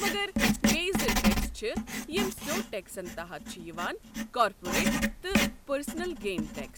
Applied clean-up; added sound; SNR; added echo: none; Writing; -4 dB; none.